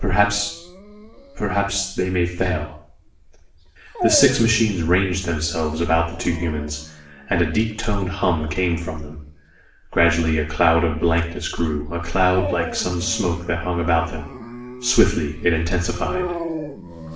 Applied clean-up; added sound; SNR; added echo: none; Dog; 13 dB; reverberation time 0.5 s.